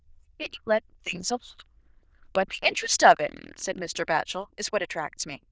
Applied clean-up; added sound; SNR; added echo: neural diffusion model UNIVERSE++.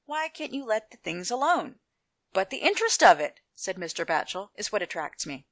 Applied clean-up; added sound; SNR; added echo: none; none; none; none.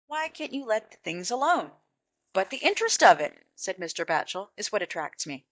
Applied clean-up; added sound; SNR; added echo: neural mask model DeepFilterNet 3.